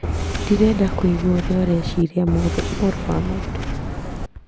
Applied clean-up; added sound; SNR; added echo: none; Subway, metro, underground; 3 dB; none.